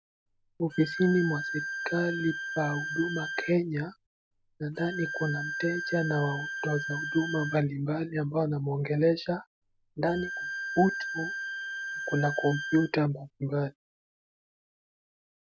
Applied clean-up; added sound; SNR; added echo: none; Bowed string instrument; 6 dB; none.